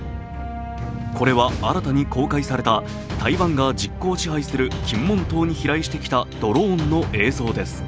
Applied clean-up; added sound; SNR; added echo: none; none; none; none.